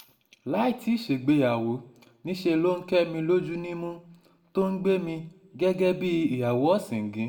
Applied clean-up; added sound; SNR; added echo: none; none; none; reverberation time 0.6 s.